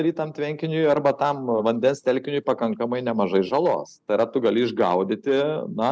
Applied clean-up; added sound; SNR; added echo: none; none; none; none.